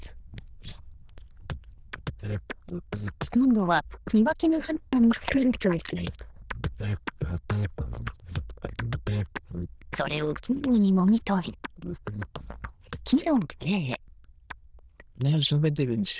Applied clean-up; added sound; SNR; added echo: neural diffusion model UNIVERSE++.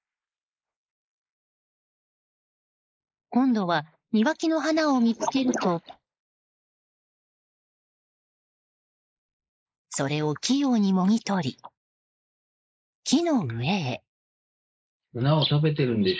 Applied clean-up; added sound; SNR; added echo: neural mask model Resemble Enhance denoiser.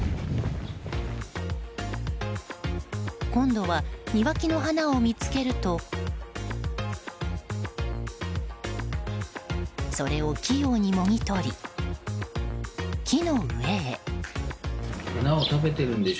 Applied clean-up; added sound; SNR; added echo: none; none; none; none.